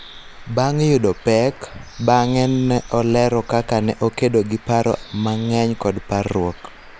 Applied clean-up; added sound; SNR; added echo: none; Bird; 18 dB; none.